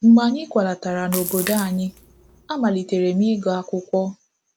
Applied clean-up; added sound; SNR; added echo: none; Splash, splatter; 12 dB; none.